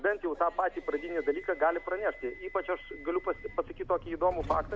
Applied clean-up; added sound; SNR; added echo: none; Subway, metro, underground; 15 dB; none.